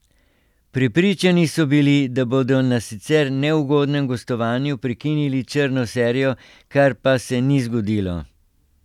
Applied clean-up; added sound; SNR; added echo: none; none; none; none.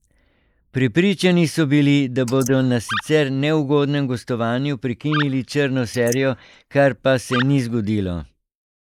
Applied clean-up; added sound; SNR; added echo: neural mask model Resemble Enhance denoiser.